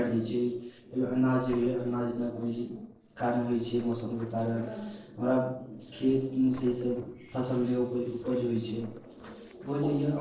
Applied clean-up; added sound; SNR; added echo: neural separator model SepFormer DNS4.